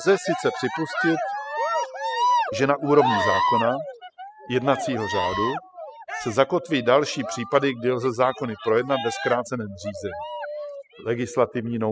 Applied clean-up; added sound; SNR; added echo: classical method spectral subtraction.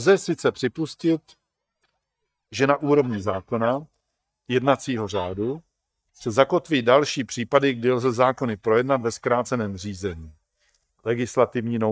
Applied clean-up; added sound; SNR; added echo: neural mask model DeepFilterNet 3.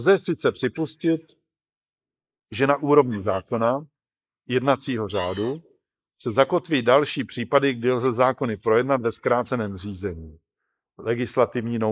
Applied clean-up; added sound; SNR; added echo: neural mask model Resemble Enhance denoiser.